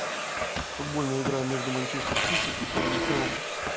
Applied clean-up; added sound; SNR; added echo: none; Fart + Domestic sounds, home sounds; -3 dB; none.